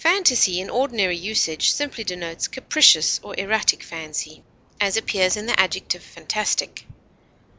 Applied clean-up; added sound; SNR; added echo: none; none; none; none.